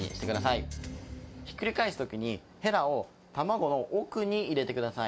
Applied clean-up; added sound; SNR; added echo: none; none; none; none.